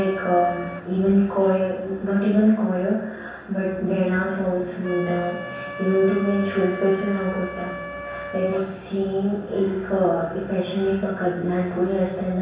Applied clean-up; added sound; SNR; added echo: none; Wind instrument, woodwind instrument; 15 dB; reverberation time 0.7 s.